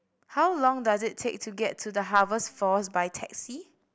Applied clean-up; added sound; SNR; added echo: none; none; none; none.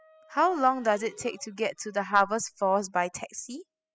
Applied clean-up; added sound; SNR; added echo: classical method spectral subtraction.